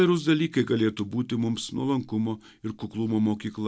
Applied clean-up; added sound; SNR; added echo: none; none; none; none.